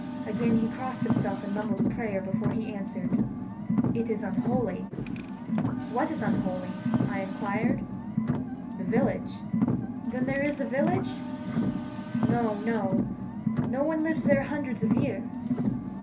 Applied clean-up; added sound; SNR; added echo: none; Car; -3 dB; reverberation time 0.3 s.